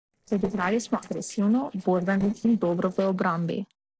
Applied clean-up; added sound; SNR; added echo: neural separator model SepFormer DNS4.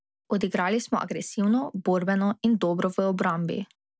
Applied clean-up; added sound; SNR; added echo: none; none; none; none.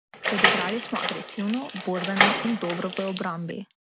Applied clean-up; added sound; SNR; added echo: none; Door; -3 dB; none.